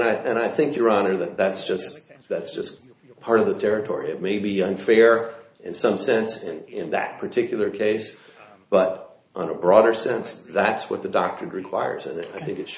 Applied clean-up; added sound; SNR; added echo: none; none; none; none.